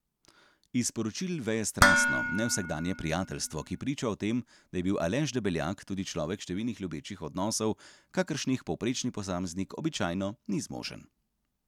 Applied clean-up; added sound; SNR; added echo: none; Dishes, pots, and pans; -4 dB; none.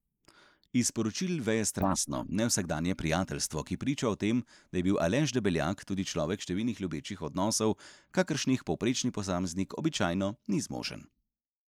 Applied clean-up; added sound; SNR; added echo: neural mask model Resemble Enhance denoiser.